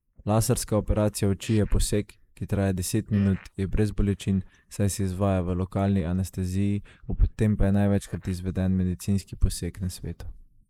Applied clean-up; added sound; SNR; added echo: neural mask model Resemble Enhance denoiser.